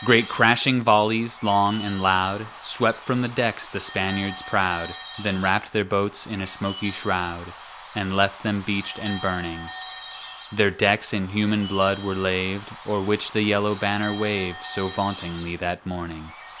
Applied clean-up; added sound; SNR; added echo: none; Bird / Bell; 15 dB; none.